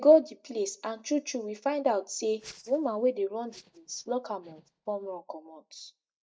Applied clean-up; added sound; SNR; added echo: neural mask model DeepFilterNet 3.